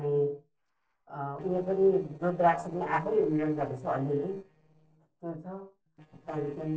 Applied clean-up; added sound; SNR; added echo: neural separator model SepFormer DNS4.